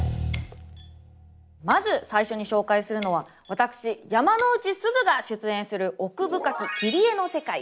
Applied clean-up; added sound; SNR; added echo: none; Shatter; 17 dB; none.